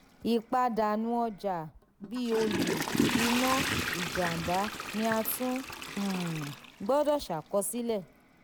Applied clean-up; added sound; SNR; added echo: none; Toilet flush / Water; 4 dB; none.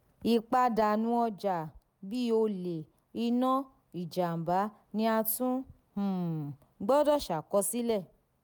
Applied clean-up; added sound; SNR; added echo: none; none; none; none.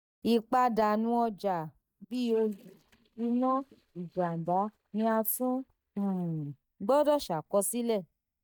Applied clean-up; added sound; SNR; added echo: neural mask model DeepFilterNet 3.